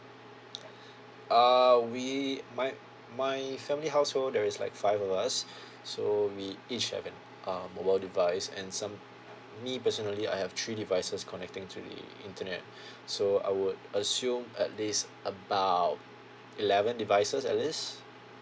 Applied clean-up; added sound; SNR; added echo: none; none; none; none.